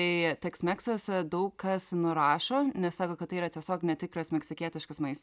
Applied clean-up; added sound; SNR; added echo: none; none; none; none.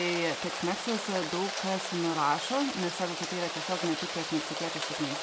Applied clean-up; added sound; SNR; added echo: none; Rain; 3 dB; reverberation time 1.7 s.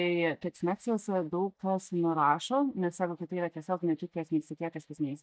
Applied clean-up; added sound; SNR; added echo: neural mask model DeepFilterNet 3.